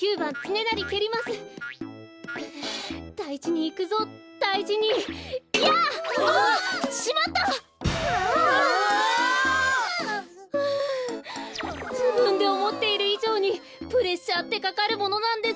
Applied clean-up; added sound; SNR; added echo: none; none; none; none.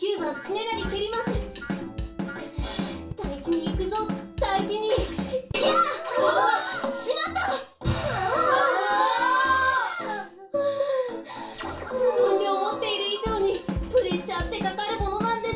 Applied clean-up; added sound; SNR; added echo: none; Drum kit; 7 dB; reverberation time 0.3 s.